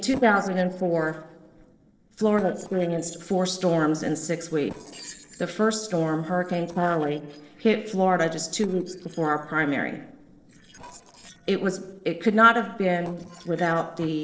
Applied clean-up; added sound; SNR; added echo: neural separator model SepFormer DNS4.